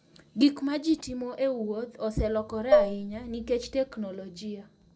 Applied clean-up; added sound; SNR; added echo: none; Dishes, pots, and pans; -4 dB; none.